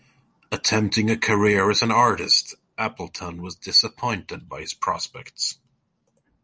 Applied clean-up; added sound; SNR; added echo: none; none; none; none.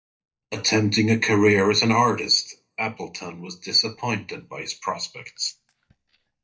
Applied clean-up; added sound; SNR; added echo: neural mask model DeepFilterNet 3.